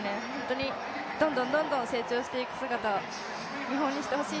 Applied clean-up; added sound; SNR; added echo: none; none; none; none.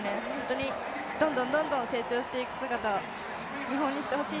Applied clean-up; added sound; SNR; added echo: none; Liquid; 14 dB; none.